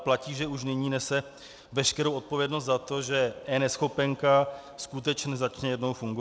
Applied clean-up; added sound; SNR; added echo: none; none; none; none.